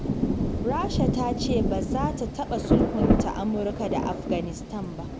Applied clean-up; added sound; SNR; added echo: none; Rain; -4 dB; none.